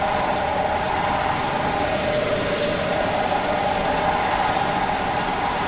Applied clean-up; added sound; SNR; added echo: none; none; none; reverberation time 0.9 s.